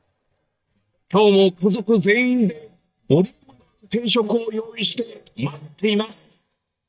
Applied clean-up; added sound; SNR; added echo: neural mask model DeepFilterNet 3.